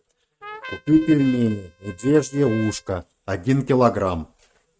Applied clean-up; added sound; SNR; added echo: neural mask model RNNoise.